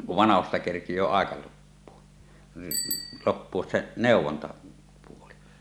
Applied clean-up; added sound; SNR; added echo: none; Bicycle bell; 11 dB; none.